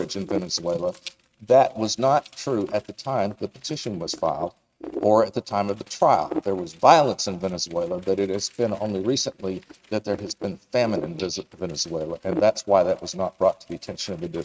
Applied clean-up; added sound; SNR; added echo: neural mask model RNNoise.